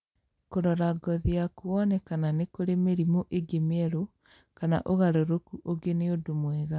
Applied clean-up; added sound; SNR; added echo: none; none; none; none.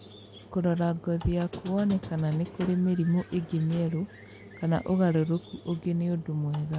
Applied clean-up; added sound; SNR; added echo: none; Squeak; 17 dB; none.